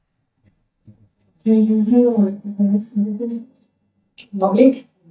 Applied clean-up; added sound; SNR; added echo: neural mask model DeepFilterNet 3.